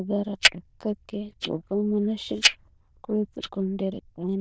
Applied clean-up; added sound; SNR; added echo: neural diffusion model UNIVERSE++.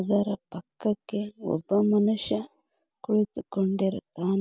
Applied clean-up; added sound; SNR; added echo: none; none; none; none.